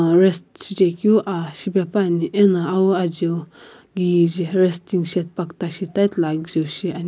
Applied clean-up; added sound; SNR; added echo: none; none; none; none.